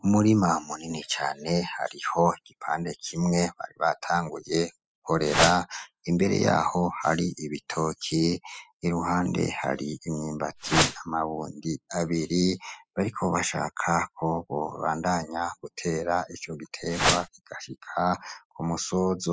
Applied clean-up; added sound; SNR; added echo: classical method spectral subtraction.